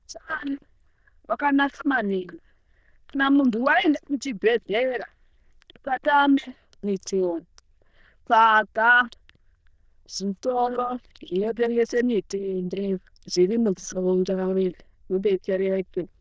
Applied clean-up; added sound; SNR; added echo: neural diffusion model UNIVERSE++.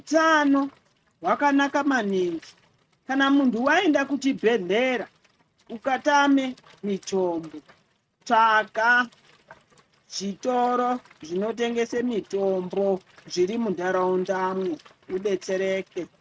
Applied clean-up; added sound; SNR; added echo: neural mask model RNNoise.